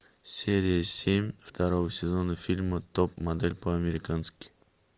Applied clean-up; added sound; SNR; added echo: none; none; none; none.